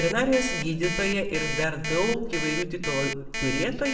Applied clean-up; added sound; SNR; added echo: none; Alarm; 6 dB; reverberation time 0.8 s.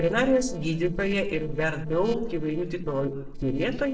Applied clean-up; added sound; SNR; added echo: neural separator model SepFormer DNS4.